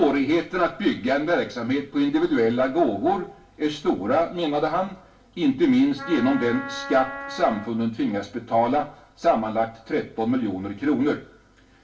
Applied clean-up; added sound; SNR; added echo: none; Wind instrument, woodwind instrument; 12 dB; reverberation time 0.3 s.